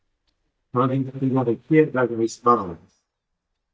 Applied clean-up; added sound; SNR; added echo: neural mask model DeepFilterNet 3.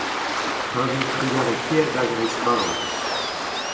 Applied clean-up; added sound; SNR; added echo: none; Waves, surf; 0 dB; reverberation time 1.6 s.